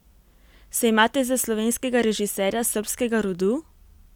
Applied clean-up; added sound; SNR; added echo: none; none; none; none.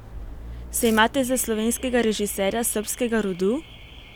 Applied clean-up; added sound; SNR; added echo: none; Alarm / Car + Ratchet, pawl / Percussion; 15 dB; none.